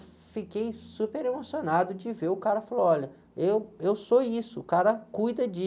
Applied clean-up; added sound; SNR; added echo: none; none; none; none.